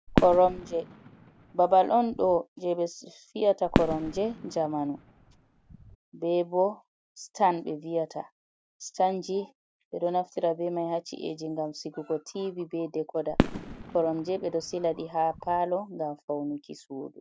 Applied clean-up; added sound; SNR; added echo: none; Fireworks; 4 dB; none.